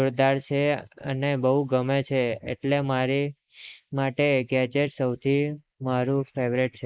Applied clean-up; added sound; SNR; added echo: neural mask model Resemble Enhance denoiser.